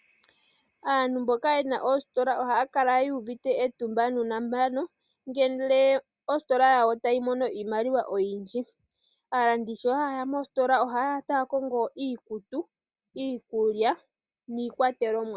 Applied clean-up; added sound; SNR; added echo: none; none; none; none.